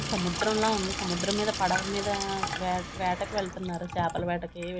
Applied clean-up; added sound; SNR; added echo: none; Sink (filling or washing); 4 dB; none.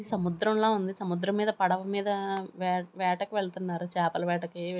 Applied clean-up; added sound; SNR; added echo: none; none; none; none.